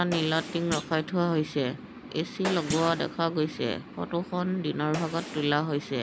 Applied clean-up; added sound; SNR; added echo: none; Thump, thud + Gunshot, gunfire; 12 dB; none.